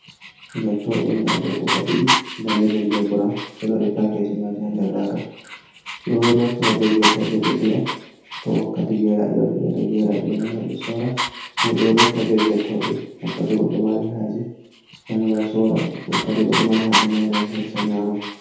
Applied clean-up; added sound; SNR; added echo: none; Dog; 7 dB; reverberation time 0.8 s.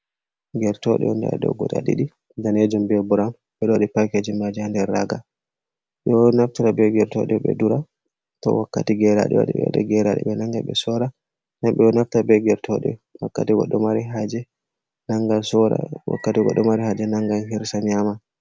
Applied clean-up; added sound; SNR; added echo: none; none; none; none.